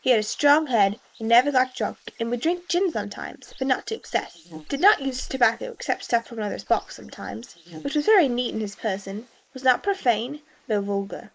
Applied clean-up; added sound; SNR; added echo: neural mask model Resemble Enhance denoiser.